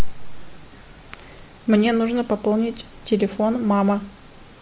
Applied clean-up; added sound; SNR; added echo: none; none; none; none.